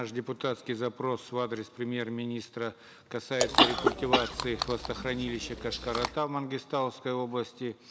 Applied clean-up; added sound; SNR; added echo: none; Chewing, mastication / Cough; -3 dB; none.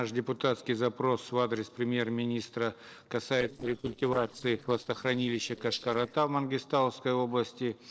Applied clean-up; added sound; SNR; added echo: neural separator model SepFormer DNS4.